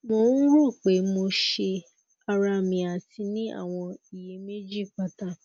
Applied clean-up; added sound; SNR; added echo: none; none; none; none.